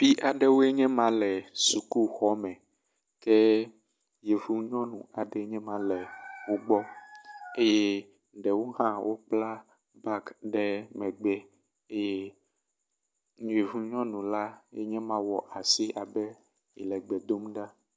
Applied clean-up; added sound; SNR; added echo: none; none; none; none.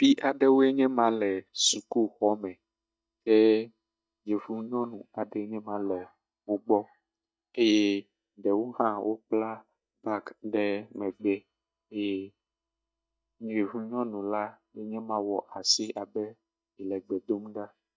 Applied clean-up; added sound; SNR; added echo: neural mask model DeepFilterNet 3.